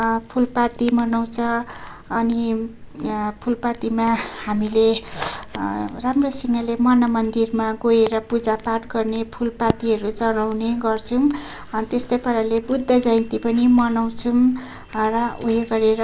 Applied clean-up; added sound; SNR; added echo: none; Rattle; 10 dB; none.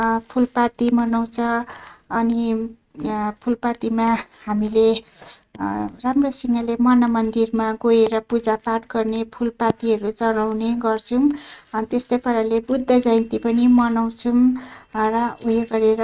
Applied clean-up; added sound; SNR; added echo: neural mask model RNNoise.